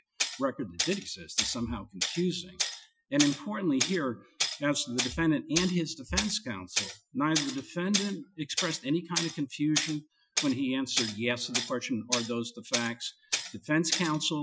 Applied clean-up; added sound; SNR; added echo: classical method Wiener filter.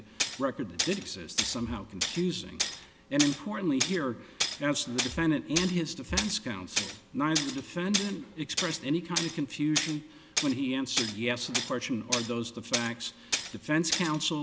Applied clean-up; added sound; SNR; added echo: none; Tools; 4 dB; none.